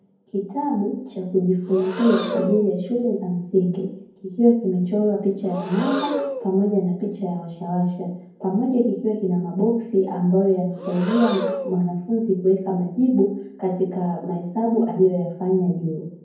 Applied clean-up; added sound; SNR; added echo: none; Breathing; 12 dB; reverberation time 0.9 s.